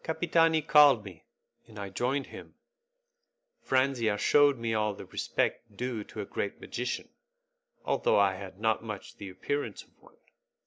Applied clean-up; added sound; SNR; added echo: none; none; none; none.